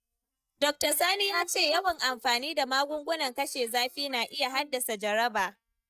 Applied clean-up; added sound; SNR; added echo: neural mask model DeepFilterNet 3.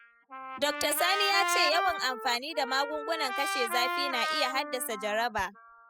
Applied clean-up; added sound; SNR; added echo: classical method spectral subtraction.